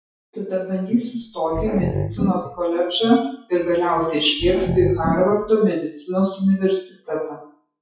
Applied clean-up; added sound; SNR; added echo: classical method WPE with log-MMSE.